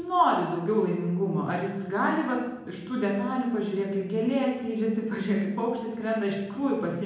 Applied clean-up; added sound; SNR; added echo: none; none; none; reverberation time 0.9 s.